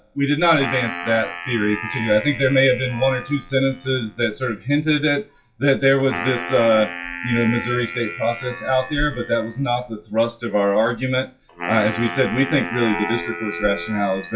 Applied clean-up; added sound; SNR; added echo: classical method WPE with log-MMSE.